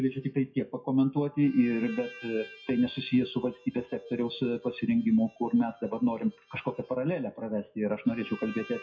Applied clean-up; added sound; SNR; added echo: classical method WPE with log-MMSE.